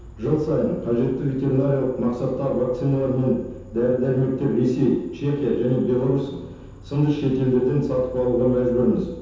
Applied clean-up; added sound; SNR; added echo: none; Insect; 20 dB; reverberation time 0.9 s.